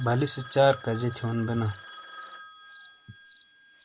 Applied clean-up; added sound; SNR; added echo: none; Cricket + Telephone; 11 dB; none.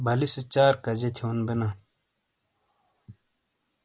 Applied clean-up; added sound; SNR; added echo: none; none; none; none.